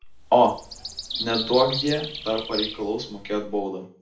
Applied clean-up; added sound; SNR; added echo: none; Bird vocalization, bird call, bird song; 9 dB; reverberation time 0.4 s.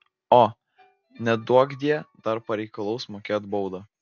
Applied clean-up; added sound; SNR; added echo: none; none; none; none.